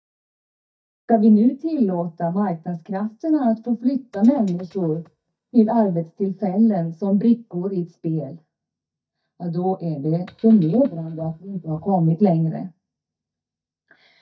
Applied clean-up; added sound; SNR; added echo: neural mask model DeepFilterNet 3.